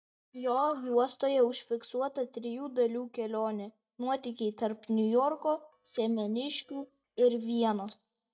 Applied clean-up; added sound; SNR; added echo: neural mask model DeepFilterNet 3.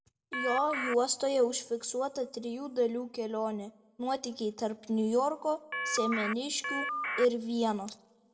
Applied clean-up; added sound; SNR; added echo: none; Telephone; 2 dB; reverberation time 0.5 s.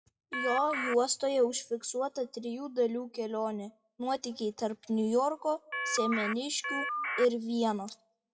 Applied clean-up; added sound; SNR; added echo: classical method WPE with log-MMSE.